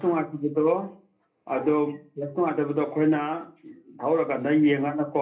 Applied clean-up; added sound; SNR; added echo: none; none; none; reverberation time 0.3 s.